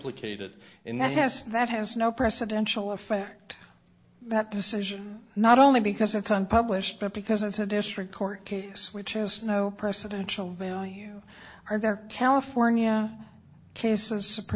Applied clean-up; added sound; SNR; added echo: none; none; none; none.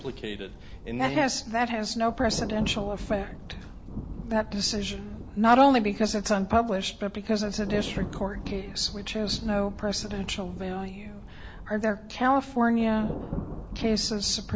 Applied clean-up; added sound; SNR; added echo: none; Thunder; 11 dB; none.